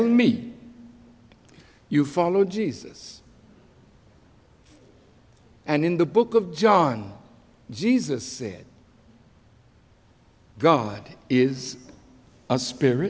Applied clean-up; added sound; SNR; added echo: none; none; none; none.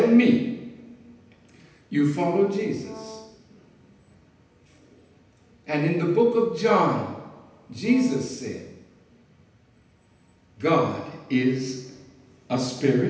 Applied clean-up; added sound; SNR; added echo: none; Brass instrument; 18 dB; reverberation time 0.9 s.